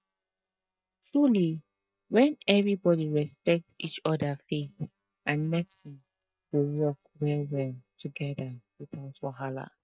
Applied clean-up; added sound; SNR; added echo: neural mask model DeepFilterNet 3.